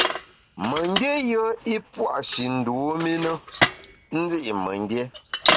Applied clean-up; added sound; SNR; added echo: none; Bicycle + Shatter; -1 dB; none.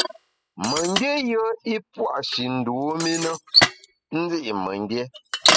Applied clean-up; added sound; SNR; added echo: classical method spectral subtraction.